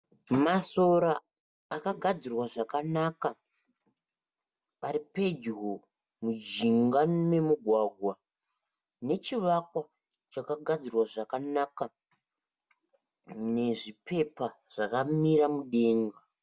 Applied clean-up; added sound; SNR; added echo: none; none; none; none.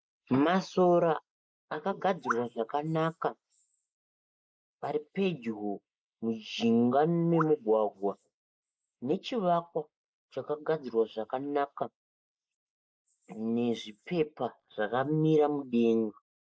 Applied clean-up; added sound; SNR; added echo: neural mask model Resemble Enhance denoiser.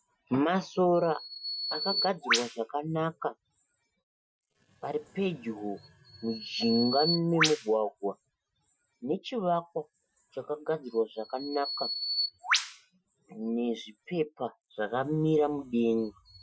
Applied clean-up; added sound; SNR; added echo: classical method Wiener filter.